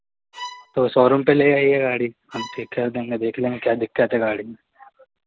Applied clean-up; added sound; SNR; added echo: none; Bowed string instrument; 18 dB; none.